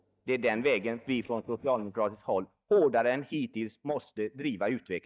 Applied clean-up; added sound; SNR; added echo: neural mask model DeepFilterNet 3.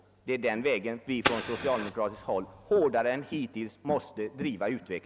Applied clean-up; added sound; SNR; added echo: none; Fire; 5 dB; none.